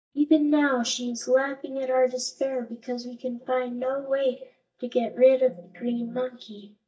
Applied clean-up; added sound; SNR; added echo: neural mask model DeepFilterNet 3.